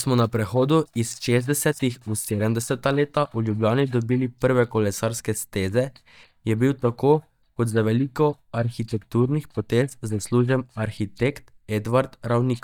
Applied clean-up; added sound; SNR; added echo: neural mask model DeepFilterNet 3.